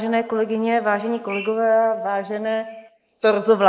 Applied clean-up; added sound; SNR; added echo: neural mask model Resemble Enhance denoiser.